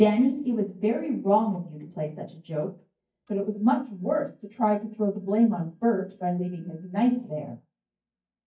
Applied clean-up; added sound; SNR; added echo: neural mask model DeepFilterNet 3.